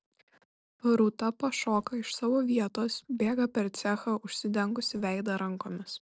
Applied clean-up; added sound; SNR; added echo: neural separator model SepFormer DNS4.